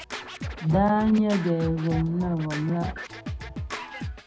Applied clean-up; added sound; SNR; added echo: none; Scratching (performance technique); 9 dB; reverberation time 0.2 s.